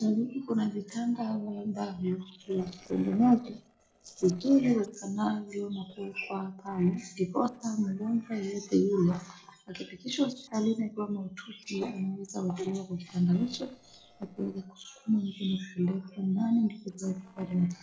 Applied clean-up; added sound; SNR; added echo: neural separator model SepFormer DNS4.